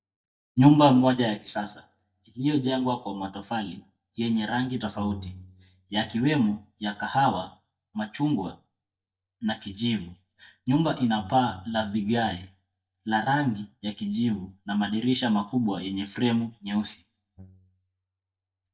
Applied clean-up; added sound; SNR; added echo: neural mask model DeepFilterNet 3.